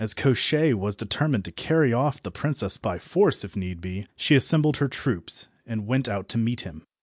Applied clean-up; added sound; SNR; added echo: none; none; none; none.